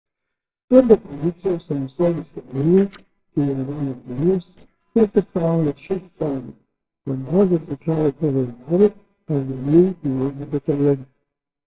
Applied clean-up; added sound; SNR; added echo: neural separator model SepFormer WHAMR!.